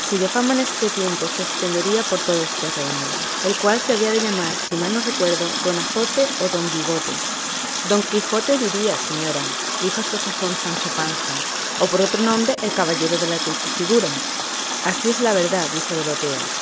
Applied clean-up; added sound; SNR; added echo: none; Water tap, faucet; 2 dB; none.